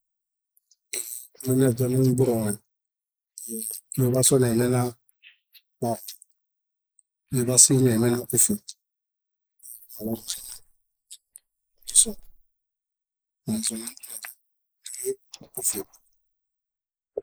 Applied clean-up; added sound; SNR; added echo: neural mask model Resemble Enhance denoiser.